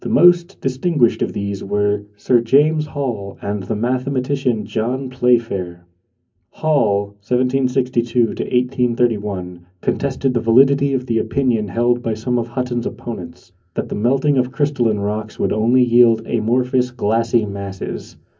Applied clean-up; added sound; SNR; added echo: none; none; none; reverberation time 0.3 s.